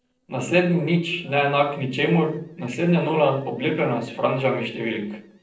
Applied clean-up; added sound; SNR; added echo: neural separator model SepFormer DNS4.